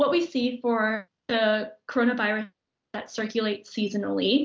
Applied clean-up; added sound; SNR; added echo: none; none; none; none.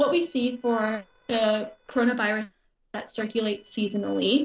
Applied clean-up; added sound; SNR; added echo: neural separator model SepFormer DNS4.